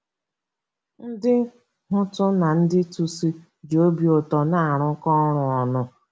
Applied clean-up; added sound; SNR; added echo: none; none; none; none.